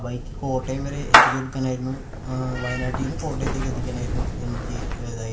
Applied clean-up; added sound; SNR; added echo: none; Meow / Clapping; -4 dB; reverberation time 0.3 s.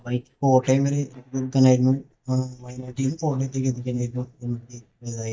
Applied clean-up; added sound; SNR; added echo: neural mask model DeepFilterNet 3.